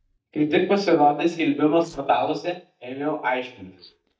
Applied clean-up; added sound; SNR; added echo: neural mask model DeepFilterNet 3.